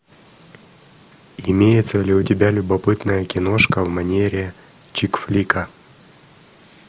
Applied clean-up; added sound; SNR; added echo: none; none; none; none.